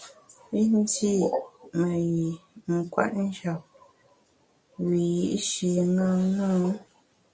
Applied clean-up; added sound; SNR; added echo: none; none; none; none.